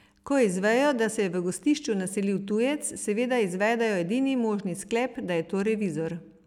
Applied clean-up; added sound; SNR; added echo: none; none; none; none.